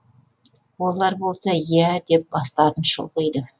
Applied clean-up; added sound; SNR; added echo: none; none; none; none.